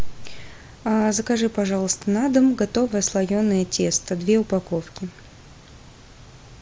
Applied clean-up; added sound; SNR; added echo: none; none; none; none.